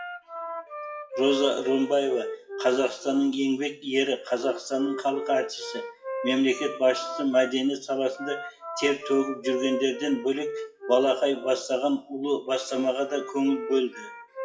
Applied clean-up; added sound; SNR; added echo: classical method WPE with log-MMSE.